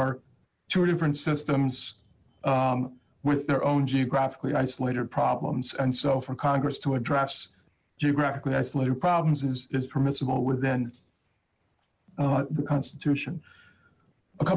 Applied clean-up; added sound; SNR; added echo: none; none; none; none.